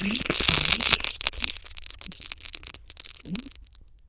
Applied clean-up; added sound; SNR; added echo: neural diffusion model UNIVERSE++.